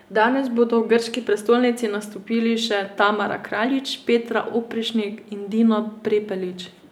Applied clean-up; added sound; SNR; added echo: none; none; none; none.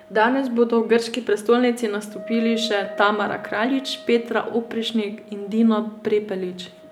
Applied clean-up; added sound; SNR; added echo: none; Wind instrument, woodwind instrument; 18 dB; none.